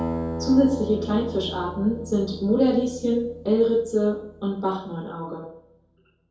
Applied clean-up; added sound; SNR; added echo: none; Acoustic guitar; 11 dB; reverberation time 2.3 s.